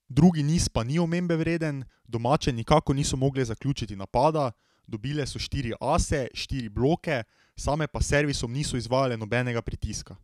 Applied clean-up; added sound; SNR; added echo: none; none; none; none.